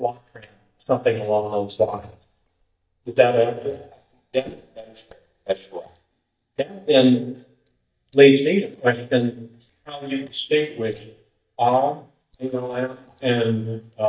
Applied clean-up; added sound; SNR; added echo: neural mask model DeepFilterNet 3.